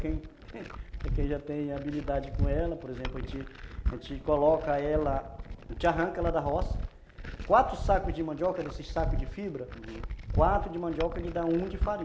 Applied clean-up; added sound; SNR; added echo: none; Glass; 4 dB; none.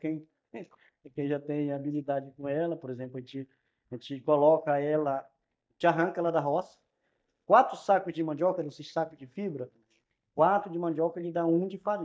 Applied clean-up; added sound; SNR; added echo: neural mask model DeepFilterNet 3.